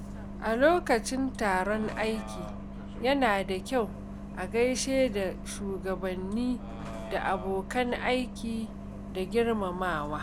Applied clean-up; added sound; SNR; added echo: none; Bus; 9 dB; none.